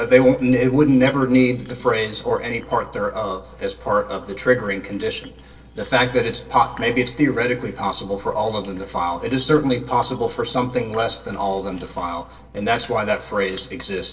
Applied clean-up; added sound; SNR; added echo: neural separator model SepFormer DNS4.